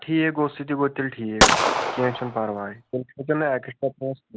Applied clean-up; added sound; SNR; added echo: none; Gunshot, gunfire; -4 dB; none.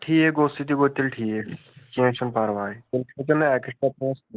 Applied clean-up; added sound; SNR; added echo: neural mask model Resemble Enhance denoiser.